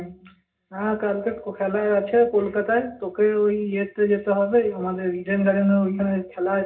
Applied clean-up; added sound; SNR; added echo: none; none; none; reverberation time 0.4 s.